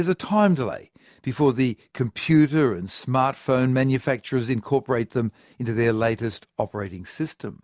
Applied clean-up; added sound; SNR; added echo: none; none; none; none.